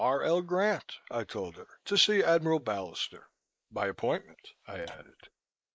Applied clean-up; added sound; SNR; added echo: neural mask model Resemble Enhance denoiser.